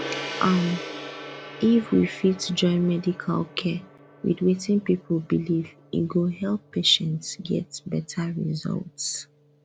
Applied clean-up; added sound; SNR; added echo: none; Gong; 15 dB; none.